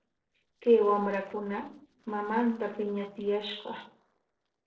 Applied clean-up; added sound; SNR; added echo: neural separator model SepFormer DNS4.